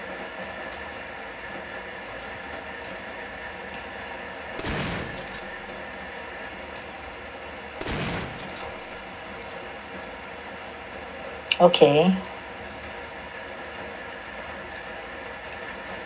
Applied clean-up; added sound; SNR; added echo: none; Gunshot, gunfire; 4 dB; reverberation time 0.4 s.